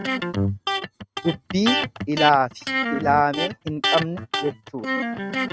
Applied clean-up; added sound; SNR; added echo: neural mask model RNNoise.